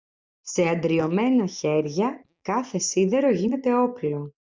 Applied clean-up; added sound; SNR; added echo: neural mask model DeepFilterNet 3.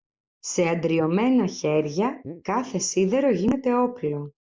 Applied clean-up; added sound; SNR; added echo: neural mask model Resemble Enhance denoiser.